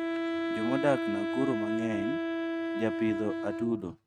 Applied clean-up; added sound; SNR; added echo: neural mask model RNNoise.